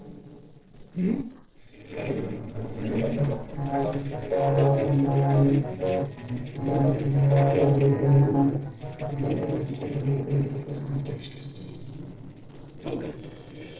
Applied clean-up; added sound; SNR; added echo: neural separator model SepFormer DNS4.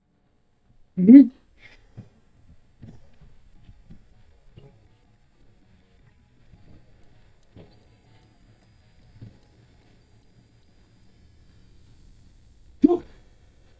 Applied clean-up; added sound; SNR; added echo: neural mask model DeepFilterNet 3.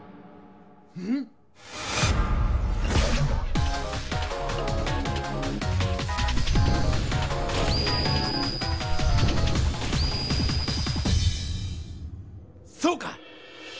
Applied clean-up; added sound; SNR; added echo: none; none; none; none.